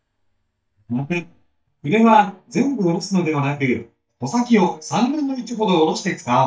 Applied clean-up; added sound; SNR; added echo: neural mask model DeepFilterNet 3.